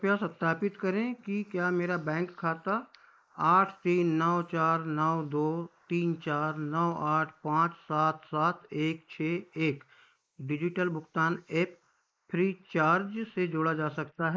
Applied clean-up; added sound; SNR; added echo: neural mask model Resemble Enhance denoiser.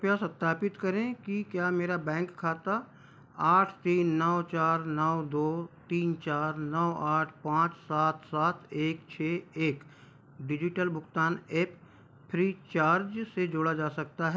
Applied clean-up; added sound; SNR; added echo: none; none; none; none.